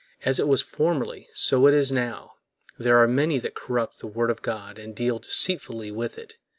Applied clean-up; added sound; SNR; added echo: none; none; none; none.